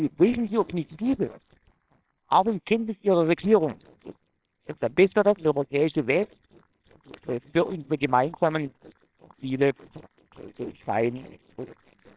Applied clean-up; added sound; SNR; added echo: neural separator model SepFormer WHAMR!.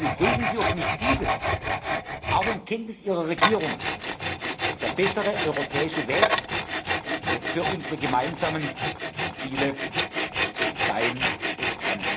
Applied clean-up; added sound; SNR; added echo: none; Tools; -2 dB; reverberation time 0.4 s.